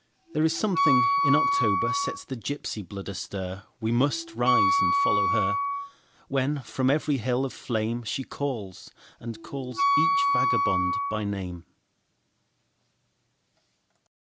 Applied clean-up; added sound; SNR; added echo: none; Wind instrument, woodwind instrument; -4 dB; none.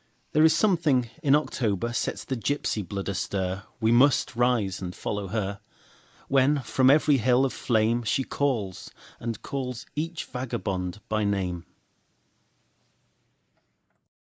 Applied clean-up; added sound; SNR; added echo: neural mask model Resemble Enhance denoiser.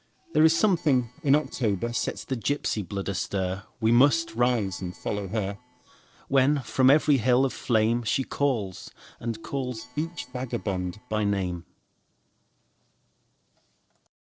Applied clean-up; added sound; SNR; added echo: neural separator model SepFormer DNS4.